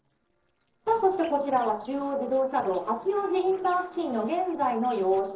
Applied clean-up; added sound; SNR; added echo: neural separator model SepFormer DNS4.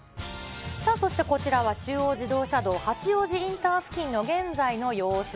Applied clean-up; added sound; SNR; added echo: none; none; none; none.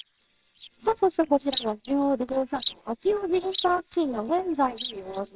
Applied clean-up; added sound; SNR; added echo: neural separator model SepFormer WHAMR!.